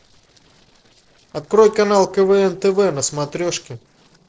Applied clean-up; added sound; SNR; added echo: neural separator model SepFormer DNS4.